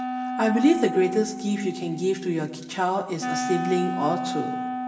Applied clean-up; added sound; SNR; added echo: none; Wind instrument, woodwind instrument; 5 dB; reverberation time 1.0 s.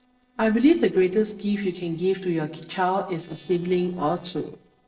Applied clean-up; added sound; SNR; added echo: neural separator model SepFormer DNS4.